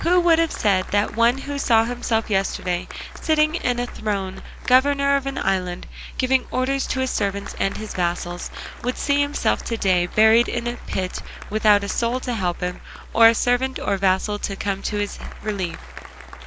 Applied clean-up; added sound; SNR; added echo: none; Applause; 19 dB; none.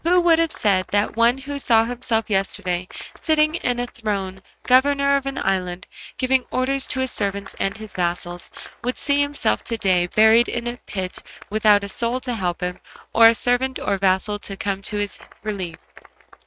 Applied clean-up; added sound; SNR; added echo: neural mask model RNNoise.